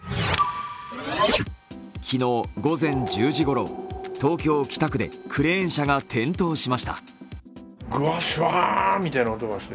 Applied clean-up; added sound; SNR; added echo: none; none; none; none.